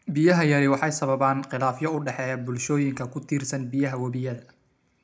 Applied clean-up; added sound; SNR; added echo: none; none; none; reverberation time 0.2 s.